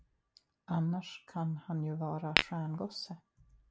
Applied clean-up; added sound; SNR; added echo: none; Tap / Glass; -4 dB; none.